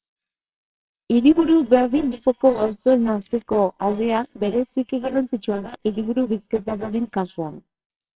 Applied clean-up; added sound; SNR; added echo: neural separator model SepFormer WHAMR!.